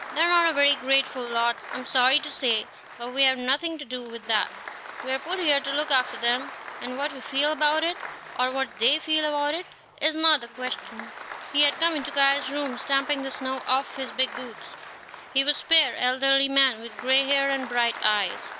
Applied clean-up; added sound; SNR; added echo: none; Applause; 13 dB; none.